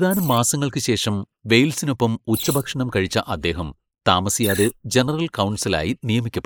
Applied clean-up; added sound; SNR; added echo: neural mask model Resemble Enhance denoiser.